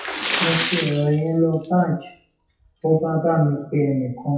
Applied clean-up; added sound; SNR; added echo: classical method WPE with log-MMSE.